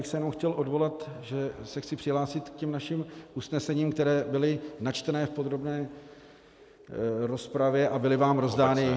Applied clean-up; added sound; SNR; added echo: none; none; none; none.